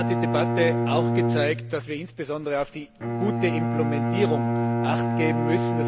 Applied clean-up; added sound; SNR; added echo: none; Bowed string instrument; -3 dB; none.